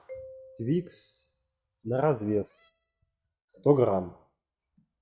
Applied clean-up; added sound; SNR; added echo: neural mask model RNNoise.